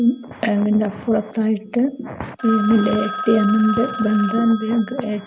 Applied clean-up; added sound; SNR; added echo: none; Telephone; 11 dB; none.